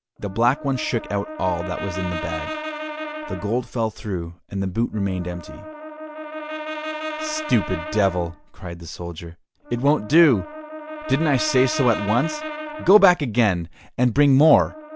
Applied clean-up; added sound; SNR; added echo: none; Brass instrument; 11 dB; none.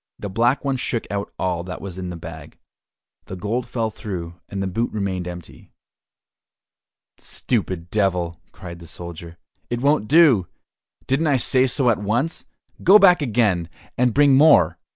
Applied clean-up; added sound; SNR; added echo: none; none; none; none.